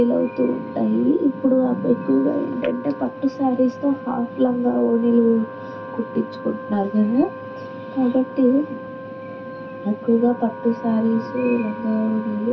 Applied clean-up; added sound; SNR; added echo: none; Wind instrument, woodwind instrument; 14 dB; reverberation time 0.2 s.